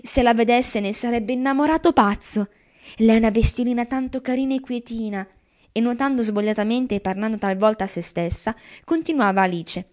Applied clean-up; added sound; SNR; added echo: none; none; none; none.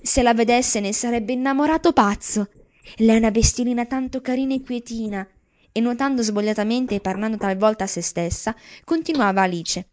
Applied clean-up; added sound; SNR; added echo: neural mask model Resemble Enhance denoiser.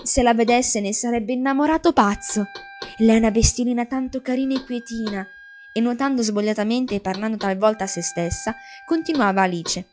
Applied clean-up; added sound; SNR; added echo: classical method log-MMSE.